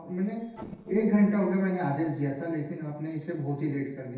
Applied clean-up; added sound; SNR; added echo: neural separator model SepFormer DNS4.